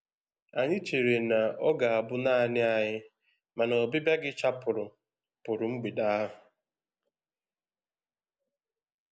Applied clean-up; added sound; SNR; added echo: none; none; none; none.